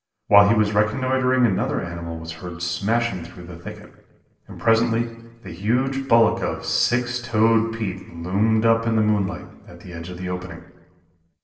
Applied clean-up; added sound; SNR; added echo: none; none; none; reverberation time 0.9 s.